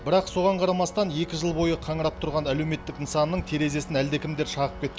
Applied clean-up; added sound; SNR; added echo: none; Organ; 19 dB; none.